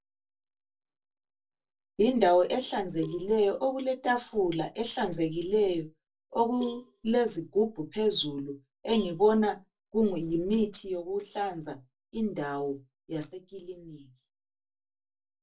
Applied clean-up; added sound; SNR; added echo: neural separator model SepFormer DNS4.